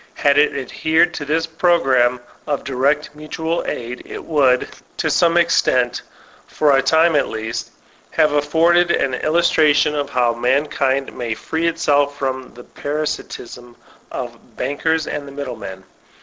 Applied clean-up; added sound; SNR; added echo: none; none; none; none.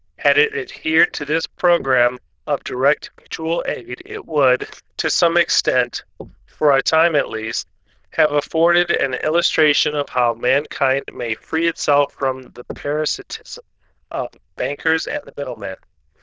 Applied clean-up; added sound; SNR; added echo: neural diffusion model UNIVERSE++.